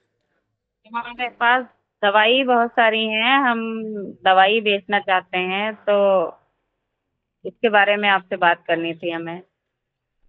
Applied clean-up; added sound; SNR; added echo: neural mask model DeepFilterNet 3.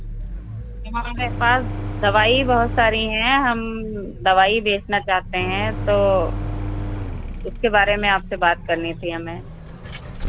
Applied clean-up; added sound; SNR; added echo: none; Engine + Vehicle; 7 dB; none.